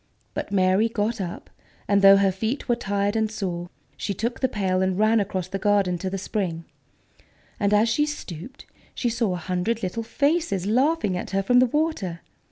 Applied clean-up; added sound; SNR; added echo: none; none; none; none.